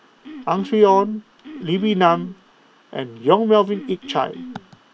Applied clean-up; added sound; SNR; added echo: none; Cough; 17 dB; none.